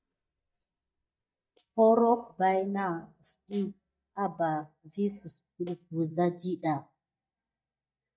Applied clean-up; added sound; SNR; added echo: neural mask model DeepFilterNet 3.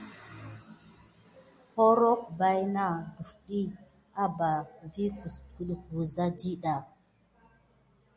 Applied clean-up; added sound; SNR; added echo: none; none; none; none.